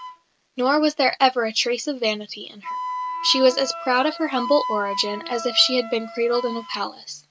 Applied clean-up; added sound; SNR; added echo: none; Wind instrument, woodwind instrument; 10 dB; none.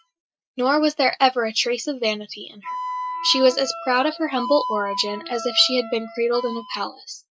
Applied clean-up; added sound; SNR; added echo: classical method Wiener filter.